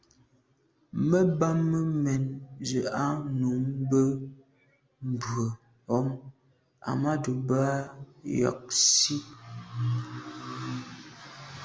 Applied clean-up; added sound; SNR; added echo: none; none; none; none.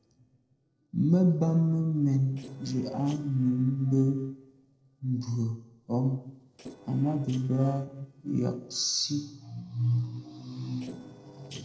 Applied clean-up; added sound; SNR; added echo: neural separator model SepFormer DNS4.